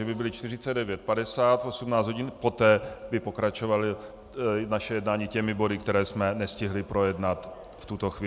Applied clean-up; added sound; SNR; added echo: none; none; none; none.